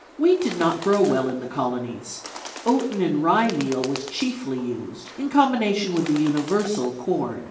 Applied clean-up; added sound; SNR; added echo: none; Bird; 16 dB; reverberation time 0.8 s.